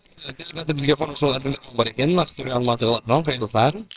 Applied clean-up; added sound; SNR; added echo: neural separator model SepFormer WHAMR!.